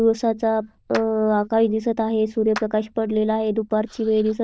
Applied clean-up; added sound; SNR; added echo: neural diffusion model UNIVERSE++.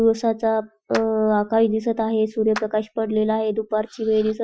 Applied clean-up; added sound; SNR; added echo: classical method Wiener filter.